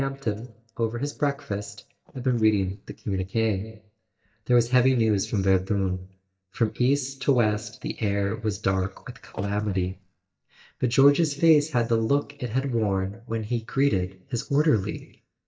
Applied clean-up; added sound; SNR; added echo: neural mask model DeepFilterNet 3.